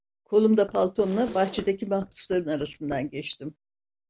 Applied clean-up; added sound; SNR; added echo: none; Knock + Zipper (clothing); 17 dB; none.